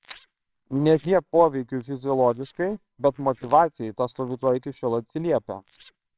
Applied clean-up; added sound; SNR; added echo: neural separator model SepFormer WHAMR!.